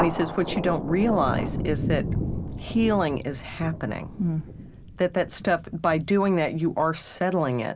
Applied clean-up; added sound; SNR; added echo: none; Thunder; 7 dB; none.